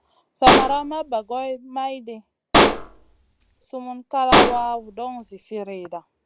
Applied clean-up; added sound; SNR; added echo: none; Explosion; -4 dB; none.